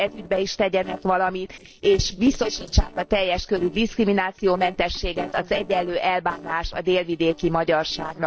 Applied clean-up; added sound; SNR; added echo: neural separator model SepFormer DNS4.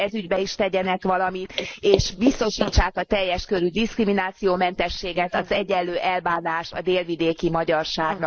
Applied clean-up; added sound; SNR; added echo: neural mask model Resemble Enhance denoiser.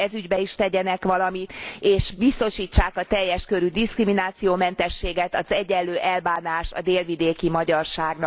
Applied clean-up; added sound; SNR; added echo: none; none; none; none.